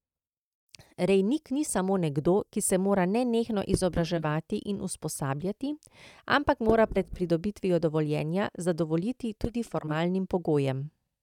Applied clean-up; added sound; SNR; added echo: neural mask model DeepFilterNet 3.